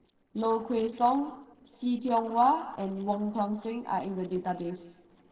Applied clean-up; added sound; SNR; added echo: neural separator model SepFormer DNS4.